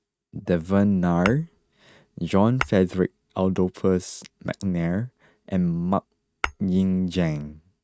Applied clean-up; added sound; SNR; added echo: neural mask model RNNoise.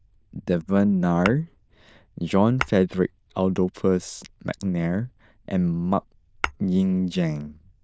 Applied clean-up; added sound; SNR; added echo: neural diffusion model UNIVERSE++.